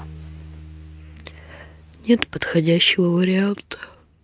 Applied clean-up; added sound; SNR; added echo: neural mask model RNNoise.